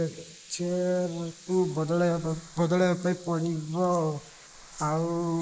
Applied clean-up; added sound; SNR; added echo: neural mask model Resemble Enhance denoiser.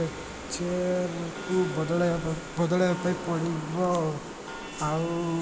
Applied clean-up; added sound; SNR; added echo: none; Clock; 17 dB; none.